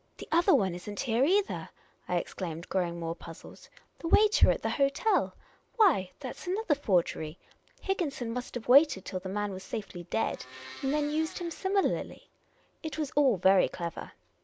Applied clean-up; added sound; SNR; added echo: none; Domestic sounds, home sounds; 19 dB; none.